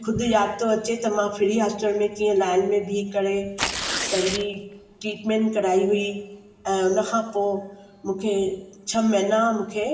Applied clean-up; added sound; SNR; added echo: none; Tearing; 6 dB; reverberation time 1.0 s.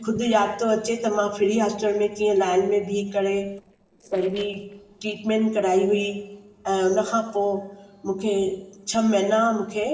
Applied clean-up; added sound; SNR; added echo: neural separator model SepFormer DNS4.